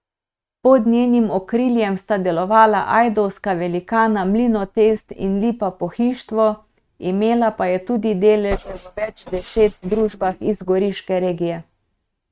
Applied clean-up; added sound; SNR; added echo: neural mask model RNNoise.